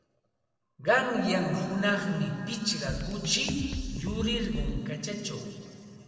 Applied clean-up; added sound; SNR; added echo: none; Drum kit; 5 dB; reverberation time 2.6 s.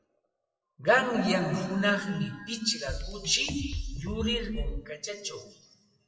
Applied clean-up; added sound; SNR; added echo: classical method WPE with log-MMSE.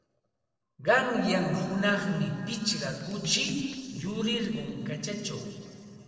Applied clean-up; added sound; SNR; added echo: neural separator model SepFormer DNS4.